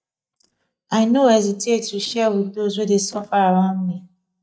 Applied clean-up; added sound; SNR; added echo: neural mask model DeepFilterNet 3.